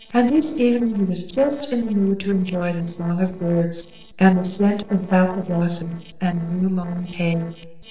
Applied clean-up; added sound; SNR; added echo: neural separator model SepFormer DNS4.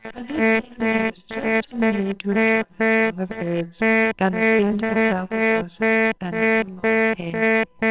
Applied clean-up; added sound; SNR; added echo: neural separator model SepFormer WHAMR!.